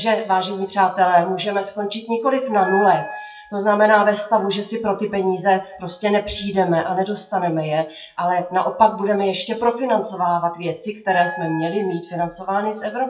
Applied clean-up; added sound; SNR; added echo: classical method WPE with log-MMSE.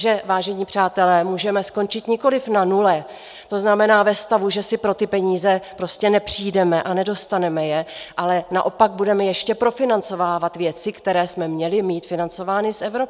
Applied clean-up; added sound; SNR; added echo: none; none; none; none.